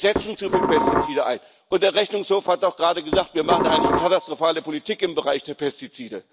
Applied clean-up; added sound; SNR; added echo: none; Dishes, pots, and pans; 0 dB; none.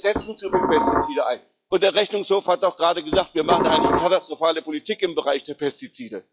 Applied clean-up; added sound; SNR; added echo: classical method log-MMSE.